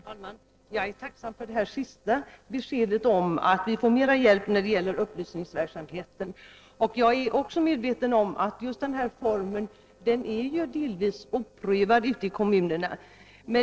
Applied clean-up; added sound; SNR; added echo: neural separator model SepFormer DNS4.